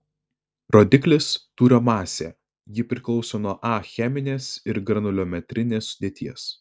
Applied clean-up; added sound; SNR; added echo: none; none; none; none.